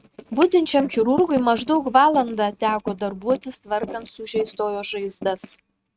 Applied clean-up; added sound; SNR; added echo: neural mask model RNNoise.